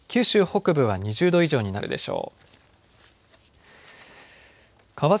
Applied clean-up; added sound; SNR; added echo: none; none; none; none.